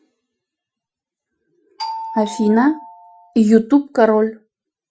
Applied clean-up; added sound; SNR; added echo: classical method Wiener filter.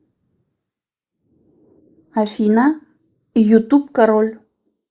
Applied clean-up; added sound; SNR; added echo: neural mask model Resemble Enhance denoiser.